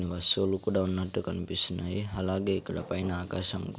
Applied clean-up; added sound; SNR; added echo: none; Hammer; 18 dB; none.